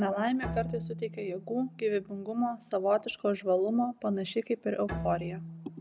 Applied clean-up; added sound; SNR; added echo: none; Bowed string instrument; 11 dB; none.